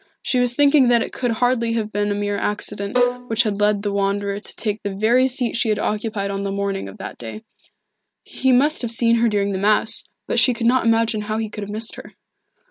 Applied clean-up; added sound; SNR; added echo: none; Bowed string instrument; 5 dB; none.